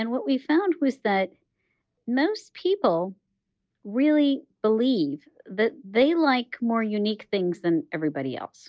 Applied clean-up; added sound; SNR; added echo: none; none; none; none.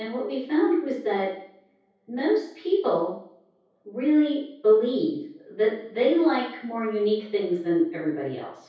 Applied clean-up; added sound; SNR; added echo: none; none; none; reverberation time 0.6 s.